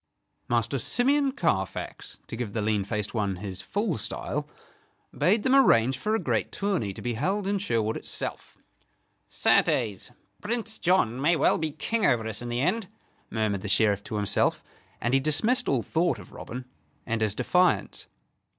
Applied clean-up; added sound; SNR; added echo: none; none; none; none.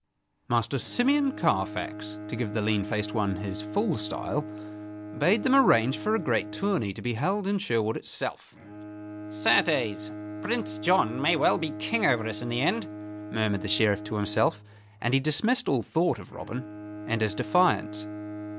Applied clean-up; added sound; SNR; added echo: none; Bowed string instrument; 11 dB; none.